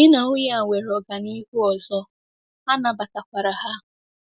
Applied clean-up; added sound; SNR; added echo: none; none; none; none.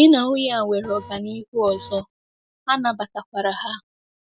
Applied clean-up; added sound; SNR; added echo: none; Printer; 16 dB; none.